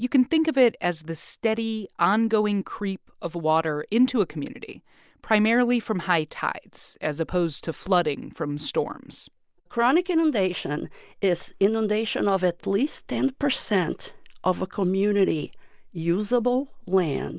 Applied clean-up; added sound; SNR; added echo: none; none; none; none.